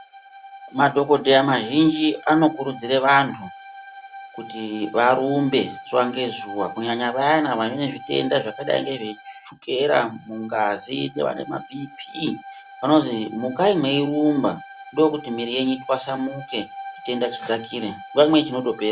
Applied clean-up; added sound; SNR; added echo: none; Bowed string instrument; 17 dB; none.